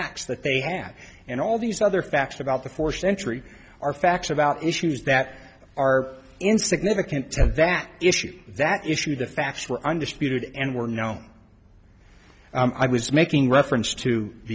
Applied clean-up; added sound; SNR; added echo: none; none; none; none.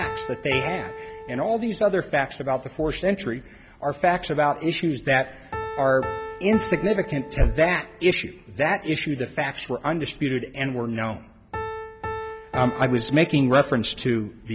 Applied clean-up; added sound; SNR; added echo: none; Piano; 13 dB; none.